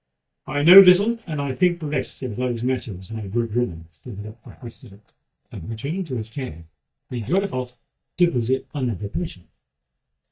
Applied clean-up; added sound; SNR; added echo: neural mask model DeepFilterNet 3.